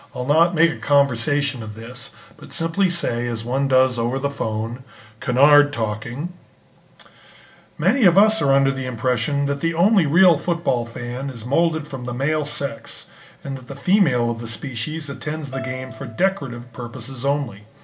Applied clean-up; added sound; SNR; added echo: none; Bowed string instrument; 17 dB; reverberation time 0.5 s.